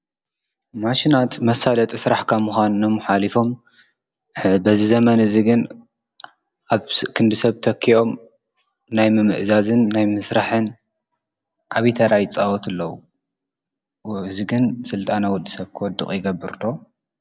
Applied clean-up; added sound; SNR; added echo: none; none; none; none.